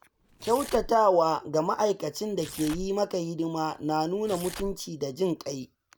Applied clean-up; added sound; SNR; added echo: none; Tearing; 16 dB; none.